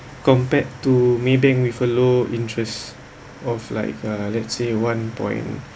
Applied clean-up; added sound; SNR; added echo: none; none; none; none.